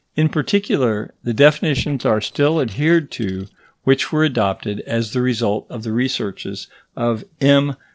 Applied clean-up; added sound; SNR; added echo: neural separator model SepFormer DNS4.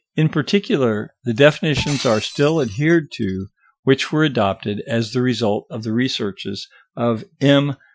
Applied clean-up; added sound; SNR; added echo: classical method Wiener filter.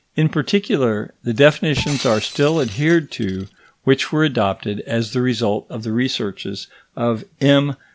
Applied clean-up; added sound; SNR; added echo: none; Shatter; 16 dB; none.